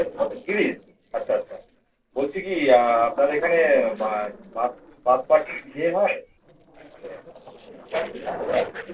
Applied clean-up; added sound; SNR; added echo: neural separator model SepFormer DNS4.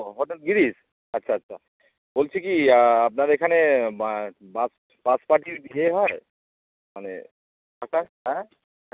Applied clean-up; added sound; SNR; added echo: none; none; none; none.